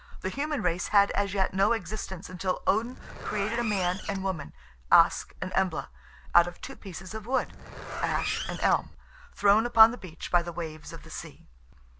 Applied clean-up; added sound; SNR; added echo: none; Zipper (clothing); 10 dB; none.